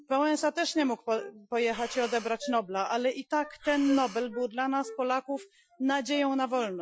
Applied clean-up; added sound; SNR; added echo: classical method Wiener filter.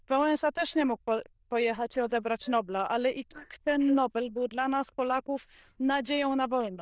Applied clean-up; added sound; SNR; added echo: neural diffusion model UNIVERSE++.